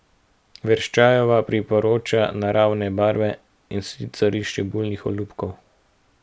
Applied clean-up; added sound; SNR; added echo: none; none; none; none.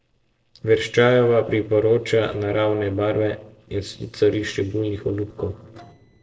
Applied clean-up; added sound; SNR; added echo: neural separator model SepFormer DNS4.